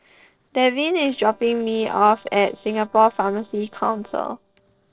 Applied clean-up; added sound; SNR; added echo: neural separator model SepFormer DNS4.